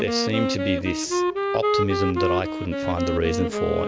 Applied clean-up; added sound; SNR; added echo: none; Wind instrument, woodwind instrument; -1 dB; none.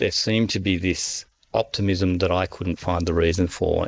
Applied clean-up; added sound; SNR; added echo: neural mask model Resemble Enhance denoiser.